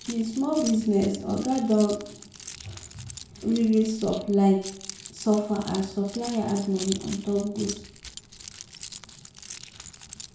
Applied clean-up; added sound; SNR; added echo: none; Keys jangling; 15 dB; reverberation time 0.6 s.